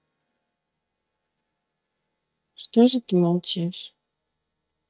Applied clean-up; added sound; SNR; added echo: neural mask model DeepFilterNet 3.